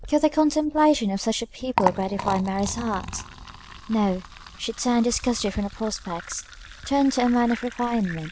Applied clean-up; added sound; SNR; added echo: none; Liquid; 11 dB; none.